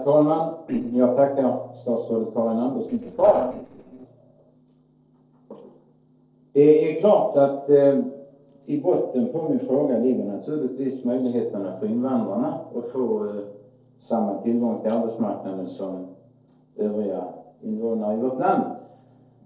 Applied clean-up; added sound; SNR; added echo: neural separator model SepFormer DNS4.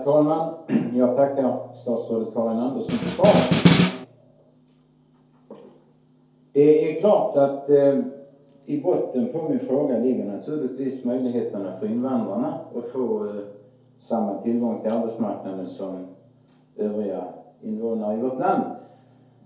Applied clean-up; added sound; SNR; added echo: none; Snare drum; -4 dB; reverberation time 2.4 s.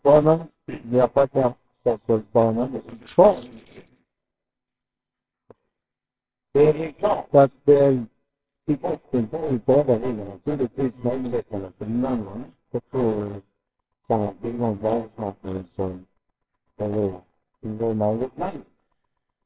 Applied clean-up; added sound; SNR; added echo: neural separator model SepFormer WHAMR!.